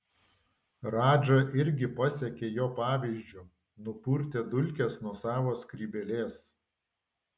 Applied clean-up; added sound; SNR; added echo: none; none; none; none.